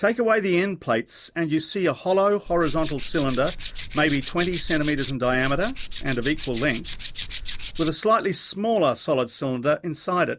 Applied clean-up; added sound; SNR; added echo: none; Tools; 5 dB; none.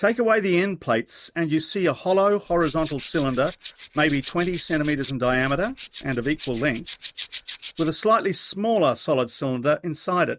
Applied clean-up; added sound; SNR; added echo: neural mask model RNNoise.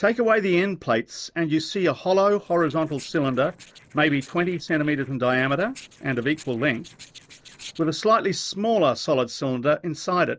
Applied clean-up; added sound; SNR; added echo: neural separator model SepFormer DNS4.